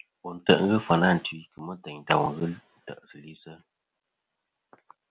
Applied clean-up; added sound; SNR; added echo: none; none; none; none.